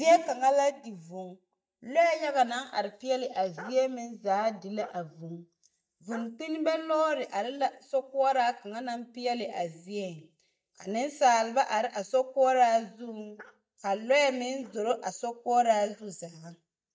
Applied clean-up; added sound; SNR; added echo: neural mask model DeepFilterNet 3.